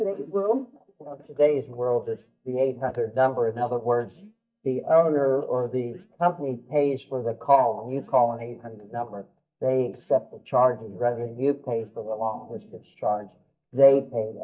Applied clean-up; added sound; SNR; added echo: neural mask model DeepFilterNet 3.